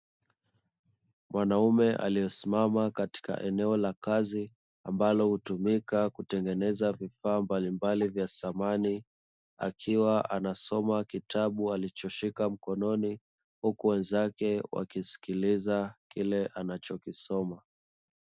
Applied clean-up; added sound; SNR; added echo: none; none; none; none.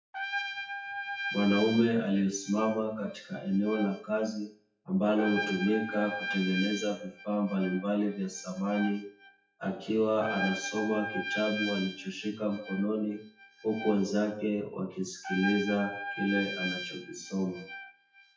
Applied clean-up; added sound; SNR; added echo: classical method WPE with log-MMSE.